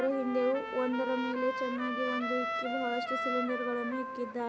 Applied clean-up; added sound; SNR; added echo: none; Trumpet; 3 dB; none.